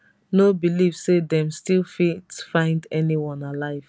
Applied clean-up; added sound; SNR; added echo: none; none; none; none.